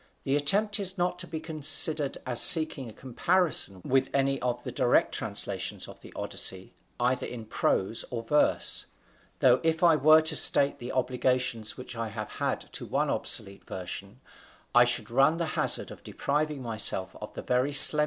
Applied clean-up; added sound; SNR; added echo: none; none; none; none.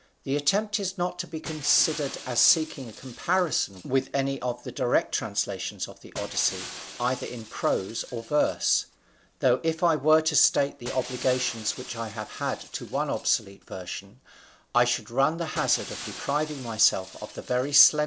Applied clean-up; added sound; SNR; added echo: none; Shatter; 16 dB; none.